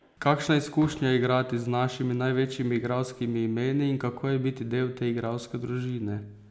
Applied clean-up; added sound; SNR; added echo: none; none; none; none.